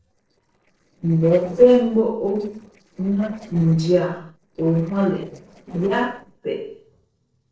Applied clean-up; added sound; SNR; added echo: neural separator model SepFormer DNS4.